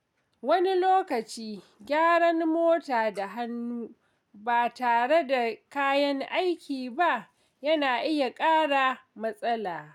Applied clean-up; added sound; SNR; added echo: none; none; none; none.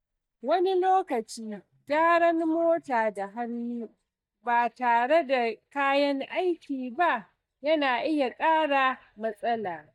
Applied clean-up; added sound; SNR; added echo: neural mask model DeepFilterNet 3.